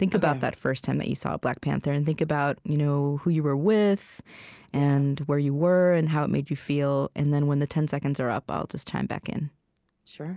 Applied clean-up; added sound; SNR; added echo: none; none; none; none.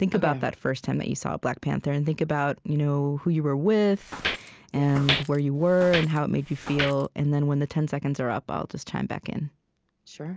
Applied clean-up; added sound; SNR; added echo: none; Walk, footsteps; 7 dB; none.